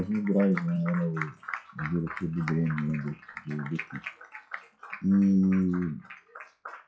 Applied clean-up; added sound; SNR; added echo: classical method WPE with log-MMSE.